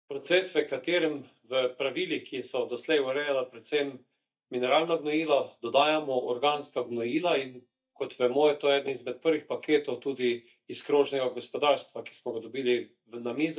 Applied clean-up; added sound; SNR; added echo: neural mask model DeepFilterNet 3.